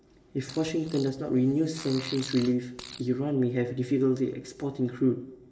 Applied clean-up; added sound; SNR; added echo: none; Fart; 16 dB; reverberation time 0.7 s.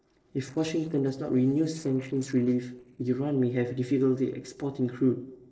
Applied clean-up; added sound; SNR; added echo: neural separator model SepFormer DNS4.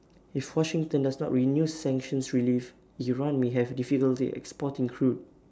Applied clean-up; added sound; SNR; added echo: none; none; none; none.